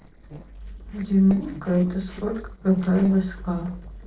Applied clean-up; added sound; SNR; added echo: neural separator model SepFormer DNS4.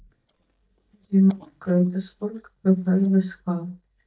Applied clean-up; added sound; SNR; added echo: neural mask model DeepFilterNet 3.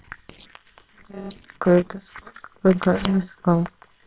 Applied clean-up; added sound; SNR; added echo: neural separator model SepFormer WHAMR!.